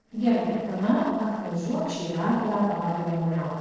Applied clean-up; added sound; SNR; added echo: neural separator model SepFormer DNS4.